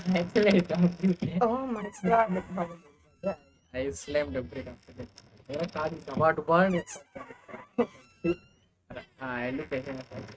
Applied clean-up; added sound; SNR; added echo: neural mask model RNNoise.